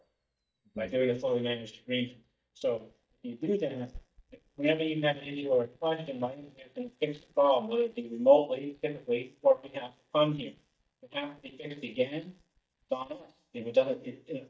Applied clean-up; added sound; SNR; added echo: neural mask model DeepFilterNet 3.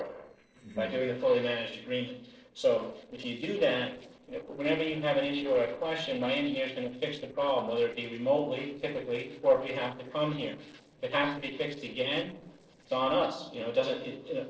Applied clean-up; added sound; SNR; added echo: neural separator model SepFormer DNS4.